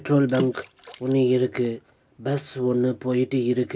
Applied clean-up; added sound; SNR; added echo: none; Water / Splash, splatter; 16 dB; none.